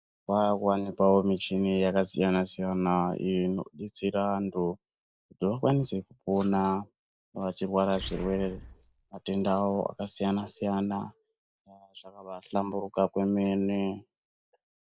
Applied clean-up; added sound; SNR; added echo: neural mask model DeepFilterNet 3.